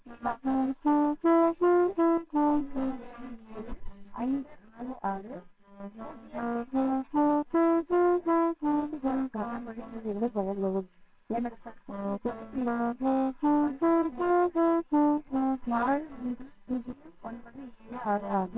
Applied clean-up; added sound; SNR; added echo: neural separator model SepFormer WHAMR!.